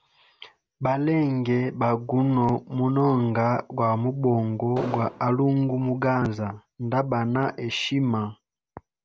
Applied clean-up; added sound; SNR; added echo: none; Explosion; 11 dB; none.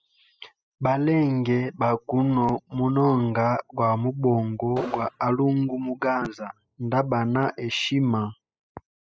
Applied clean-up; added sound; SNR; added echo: classical method spectral subtraction.